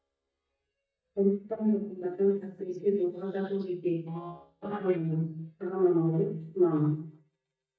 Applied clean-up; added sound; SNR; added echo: neural mask model DeepFilterNet 3.